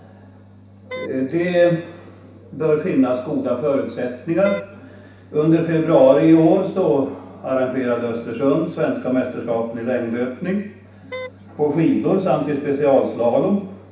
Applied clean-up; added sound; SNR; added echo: none; Wind instrument, woodwind instrument; 16 dB; reverberation time 0.7 s.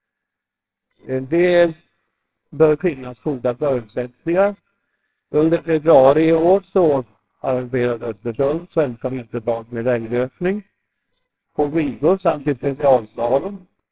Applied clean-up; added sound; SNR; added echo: neural separator model SepFormer WHAMR!.